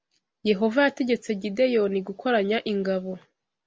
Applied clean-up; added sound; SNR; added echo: none; none; none; none.